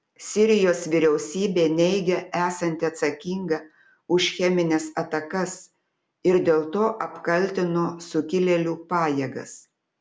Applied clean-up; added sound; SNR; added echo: none; none; none; none.